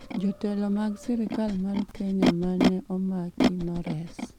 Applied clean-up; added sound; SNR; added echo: none; Animal; 2 dB; none.